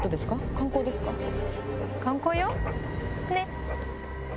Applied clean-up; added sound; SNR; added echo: none; Writing; 13 dB; none.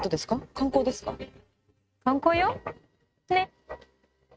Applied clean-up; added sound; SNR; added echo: neural mask model RNNoise.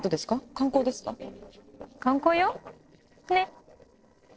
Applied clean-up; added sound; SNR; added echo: neural separator model SepFormer DNS4.